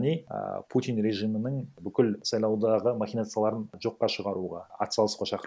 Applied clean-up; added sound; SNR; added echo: none; none; none; none.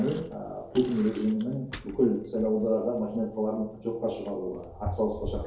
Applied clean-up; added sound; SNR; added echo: none; Bicycle; 13 dB; reverberation time 2.4 s.